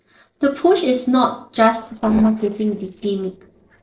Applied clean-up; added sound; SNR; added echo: neural separator model SepFormer DNS4.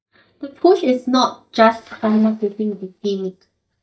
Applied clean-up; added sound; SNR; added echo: neural mask model DeepFilterNet 3.